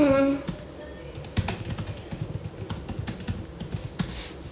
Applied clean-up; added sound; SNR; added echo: none; none; none; none.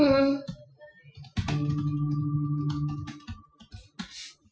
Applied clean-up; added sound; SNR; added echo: classical method Wiener filter.